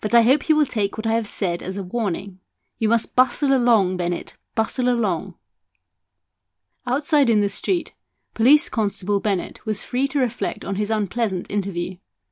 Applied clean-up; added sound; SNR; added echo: none; none; none; none.